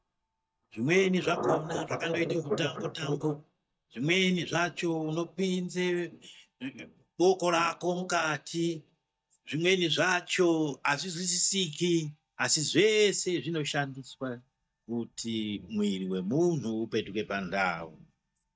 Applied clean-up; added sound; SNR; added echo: neural mask model DeepFilterNet 3.